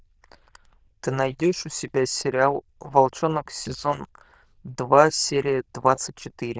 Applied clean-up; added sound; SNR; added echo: neural diffusion model UNIVERSE++.